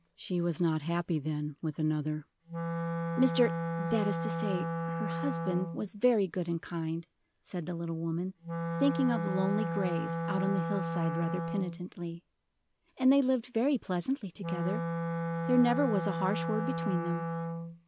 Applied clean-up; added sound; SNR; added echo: none; Wind instrument, woodwind instrument; 4 dB; none.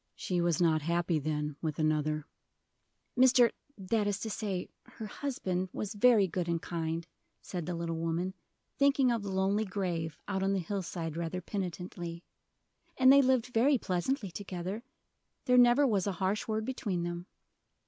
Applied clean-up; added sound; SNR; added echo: none; none; none; none.